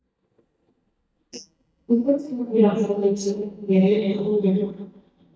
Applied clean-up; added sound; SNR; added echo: neural mask model DeepFilterNet 3.